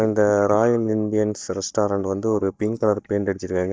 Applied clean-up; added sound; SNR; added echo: neural mask model DeepFilterNet 3.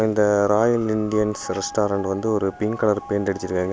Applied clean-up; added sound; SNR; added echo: none; none; none; none.